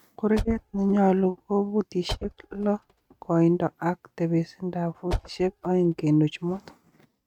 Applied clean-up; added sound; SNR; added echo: neural mask model RNNoise.